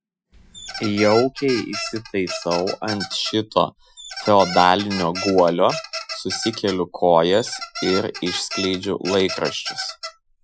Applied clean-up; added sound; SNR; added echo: classical method Wiener filter.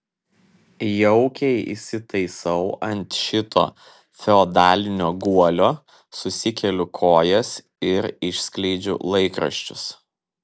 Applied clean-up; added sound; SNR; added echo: none; none; none; none.